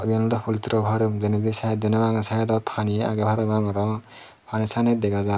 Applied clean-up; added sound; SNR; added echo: none; none; none; none.